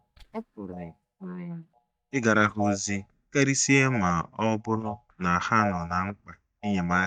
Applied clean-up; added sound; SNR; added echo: neural mask model DeepFilterNet 3.